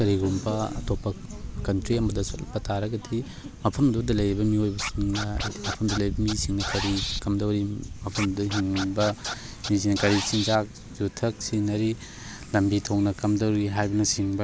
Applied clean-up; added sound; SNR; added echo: none; Scratching (performance technique); 9 dB; none.